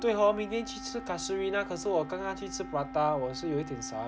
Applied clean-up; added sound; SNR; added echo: none; Wind instrument, woodwind instrument; 12 dB; none.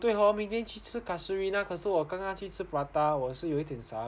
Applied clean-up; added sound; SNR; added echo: none; none; none; none.